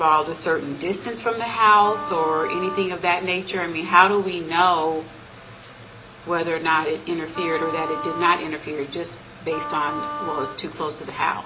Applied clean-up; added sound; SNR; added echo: none; Wind instrument, woodwind instrument; 10 dB; none.